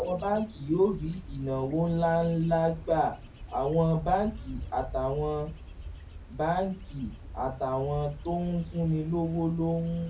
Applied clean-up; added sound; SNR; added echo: none; Wind / Bird / Insect; 13 dB; reverberation time 0.3 s.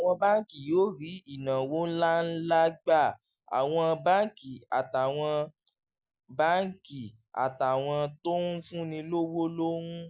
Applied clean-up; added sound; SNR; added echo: none; none; none; none.